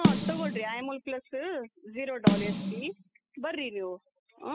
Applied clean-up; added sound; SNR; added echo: classical method spectral subtraction.